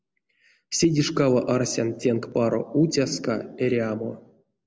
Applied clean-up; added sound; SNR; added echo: none; none; none; none.